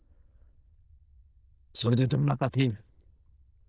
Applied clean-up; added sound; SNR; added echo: neural diffusion model UNIVERSE++.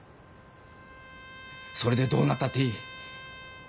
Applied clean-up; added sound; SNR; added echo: none; Trumpet; 15 dB; none.